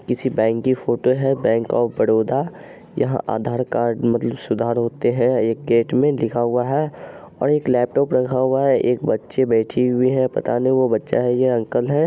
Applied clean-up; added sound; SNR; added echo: none; none; none; none.